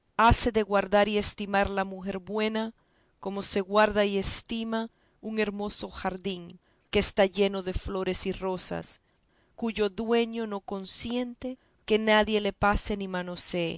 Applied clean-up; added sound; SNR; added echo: none; none; none; none.